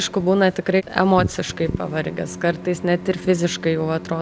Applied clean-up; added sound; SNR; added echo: none; Bowed string instrument; 16 dB; none.